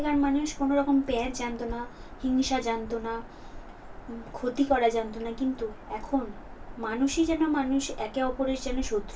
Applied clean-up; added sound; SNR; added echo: none; Bird vocalization, bird call, bird song; 11 dB; reverberation time 0.2 s.